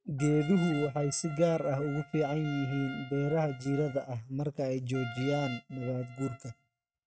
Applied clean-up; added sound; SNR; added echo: neural mask model RNNoise.